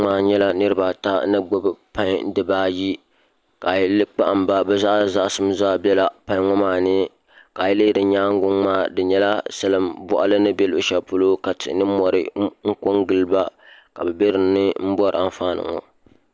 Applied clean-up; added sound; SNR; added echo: none; none; none; none.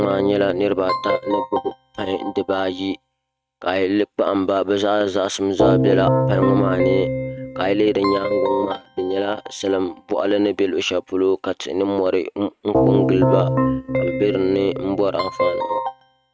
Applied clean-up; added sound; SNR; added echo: neural mask model RNNoise.